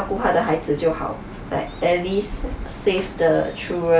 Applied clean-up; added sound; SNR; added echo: none; none; none; none.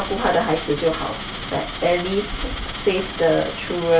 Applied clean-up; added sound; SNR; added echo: none; Coin (dropping); 11 dB; none.